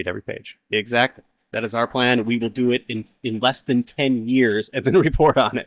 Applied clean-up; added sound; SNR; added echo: neural mask model DeepFilterNet 3.